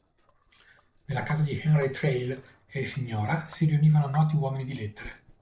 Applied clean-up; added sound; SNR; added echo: neural separator model SepFormer DNS4.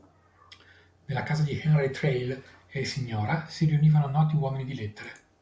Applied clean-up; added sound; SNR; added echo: none; none; none; none.